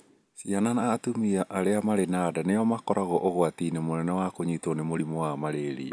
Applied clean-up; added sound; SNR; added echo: none; none; none; none.